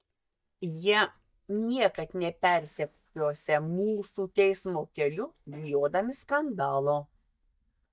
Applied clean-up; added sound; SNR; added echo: neural mask model DeepFilterNet 3.